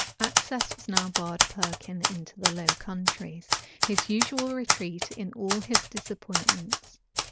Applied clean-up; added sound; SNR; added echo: none; Typewriter; -5 dB; none.